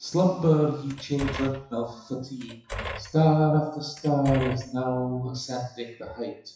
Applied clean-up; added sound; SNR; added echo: classical method WPE with log-MMSE.